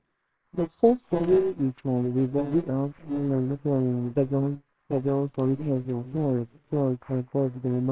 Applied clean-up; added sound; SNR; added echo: neural separator model SepFormer WHAMR!.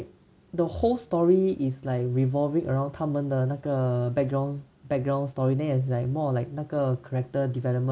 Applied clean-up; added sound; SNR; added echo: none; none; none; none.